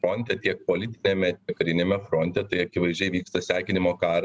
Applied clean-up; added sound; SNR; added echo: none; none; none; none.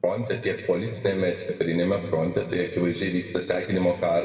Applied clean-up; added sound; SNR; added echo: none; none; none; reverberation time 2.0 s.